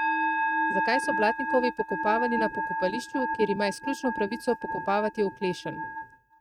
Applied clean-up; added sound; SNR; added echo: neural mask model RNNoise.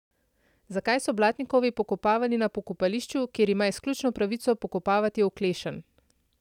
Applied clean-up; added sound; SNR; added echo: none; none; none; none.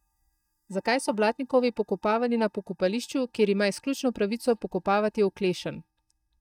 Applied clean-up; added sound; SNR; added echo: neural mask model DeepFilterNet 3.